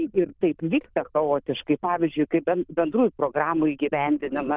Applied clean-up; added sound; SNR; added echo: neural diffusion model UNIVERSE++.